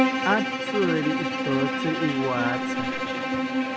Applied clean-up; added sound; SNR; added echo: none; Bowed string instrument; -2 dB; none.